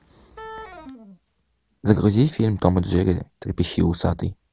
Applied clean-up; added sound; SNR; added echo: none; Wind instrument, woodwind instrument; 18 dB; none.